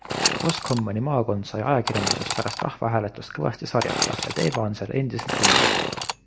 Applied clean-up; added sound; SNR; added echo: none; Sawing / Engine; 1 dB; reverberation time 1.9 s.